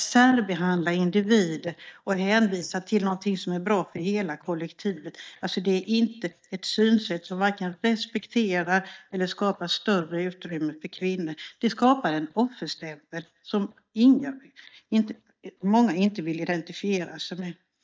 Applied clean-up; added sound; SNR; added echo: neural mask model DeepFilterNet 3.